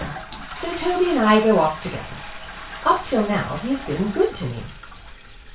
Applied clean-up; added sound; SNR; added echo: none; Toilet flush; 12 dB; reverberation time 0.2 s.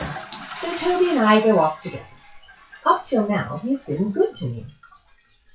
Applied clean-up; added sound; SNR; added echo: classical method WPE with log-MMSE.